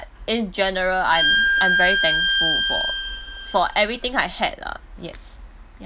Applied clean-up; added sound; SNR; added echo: none; Bowed string instrument; -3 dB; none.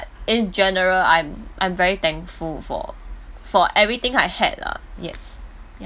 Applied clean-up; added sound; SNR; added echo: none; none; none; none.